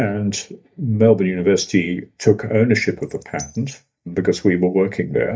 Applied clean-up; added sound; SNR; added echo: neural mask model DeepFilterNet 3.